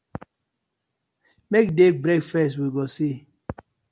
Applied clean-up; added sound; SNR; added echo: none; none; none; none.